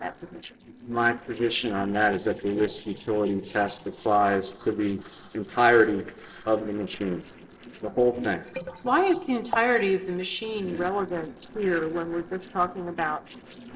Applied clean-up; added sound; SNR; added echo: neural separator model SepFormer DNS4.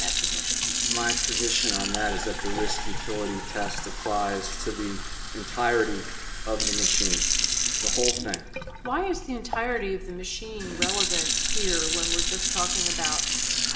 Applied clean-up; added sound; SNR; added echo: none; Fill (with liquid) / Sink (filling or washing); -1 dB; reverberation time 1.4 s.